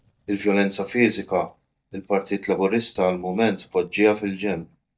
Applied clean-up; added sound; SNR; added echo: neural mask model DeepFilterNet 3.